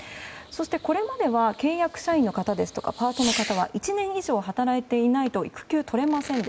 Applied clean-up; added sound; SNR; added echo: none; Fireworks; 14 dB; none.